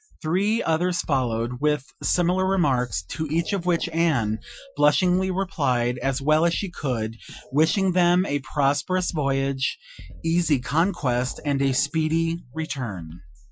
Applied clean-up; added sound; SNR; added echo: classical method Wiener filter.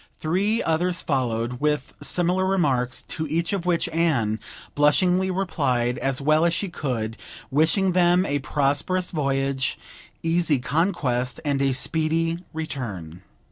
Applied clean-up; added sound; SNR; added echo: none; none; none; none.